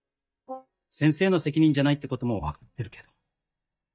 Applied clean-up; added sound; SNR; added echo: neural mask model DeepFilterNet 3.